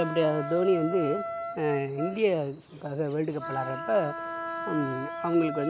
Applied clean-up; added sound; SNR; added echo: none; Wind instrument, woodwind instrument; 8 dB; none.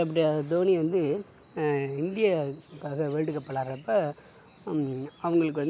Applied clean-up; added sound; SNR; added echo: none; none; none; none.